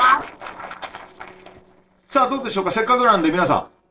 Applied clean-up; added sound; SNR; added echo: neural separator model SepFormer DNS4.